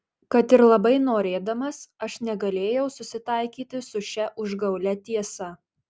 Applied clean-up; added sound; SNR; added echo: none; none; none; none.